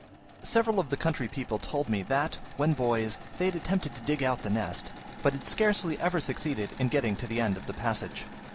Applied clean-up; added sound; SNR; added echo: none; Engine / Mechanisms; 16 dB; none.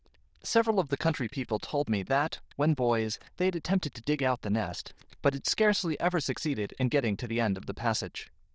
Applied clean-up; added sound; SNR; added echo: neural diffusion model UNIVERSE++.